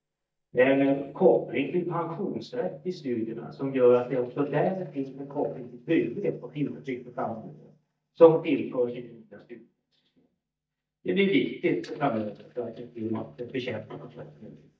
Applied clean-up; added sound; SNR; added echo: neural mask model DeepFilterNet 3.